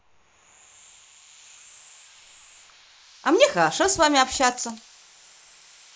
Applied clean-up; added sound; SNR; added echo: neural mask model Resemble Enhance denoiser.